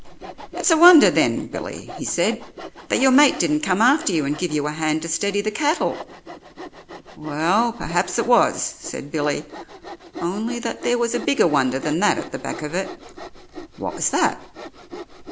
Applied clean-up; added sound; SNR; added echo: none; Sawing; 15 dB; none.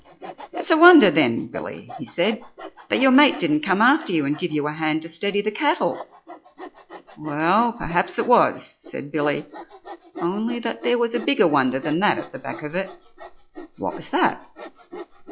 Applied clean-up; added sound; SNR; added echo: classical method log-MMSE.